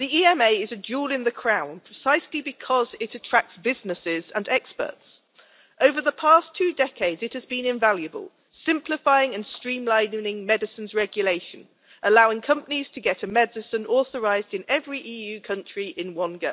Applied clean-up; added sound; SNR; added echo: none; none; none; none.